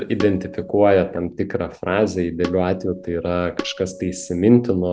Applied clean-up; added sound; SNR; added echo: none; Tabla; 14 dB; none.